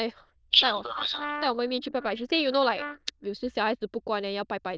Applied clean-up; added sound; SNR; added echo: neural diffusion model UNIVERSE++.